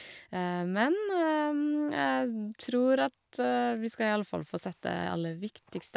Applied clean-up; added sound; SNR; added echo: none; none; none; none.